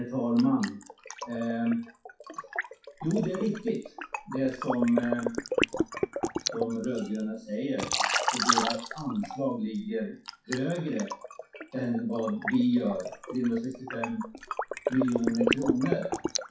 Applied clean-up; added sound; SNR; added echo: classical method WPE with log-MMSE.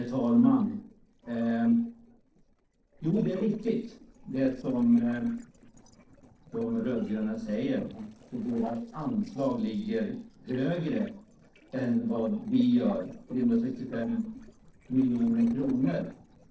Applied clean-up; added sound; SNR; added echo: neural separator model SepFormer DNS4.